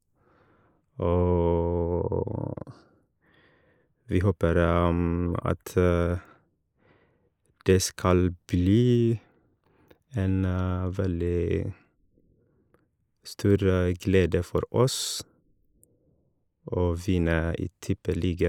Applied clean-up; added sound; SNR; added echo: neural mask model Resemble Enhance denoiser.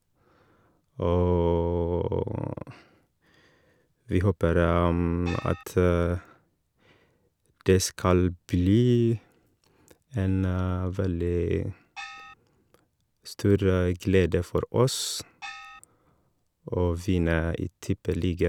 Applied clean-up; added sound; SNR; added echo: none; Gong; 14 dB; none.